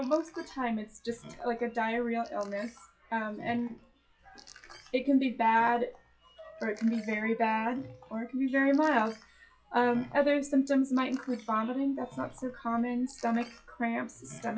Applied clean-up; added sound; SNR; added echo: classical method log-MMSE.